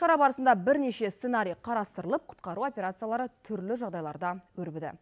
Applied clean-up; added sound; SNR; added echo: none; none; none; none.